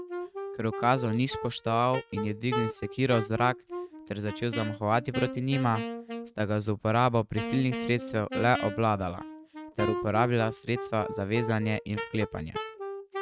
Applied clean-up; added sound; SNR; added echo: neural mask model RNNoise.